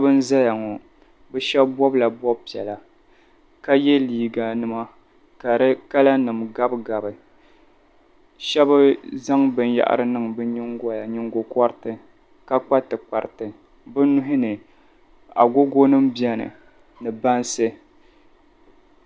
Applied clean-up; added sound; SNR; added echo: none; none; none; none.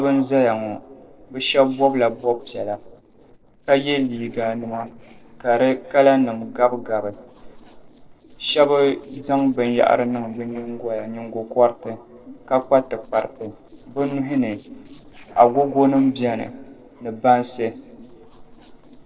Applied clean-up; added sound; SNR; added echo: neural separator model SepFormer DNS4.